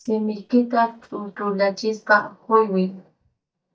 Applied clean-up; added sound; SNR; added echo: neural mask model DeepFilterNet 3.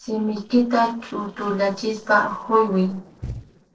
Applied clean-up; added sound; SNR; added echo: neural separator model SepFormer DNS4.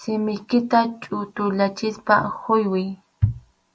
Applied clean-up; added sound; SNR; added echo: none; none; none; none.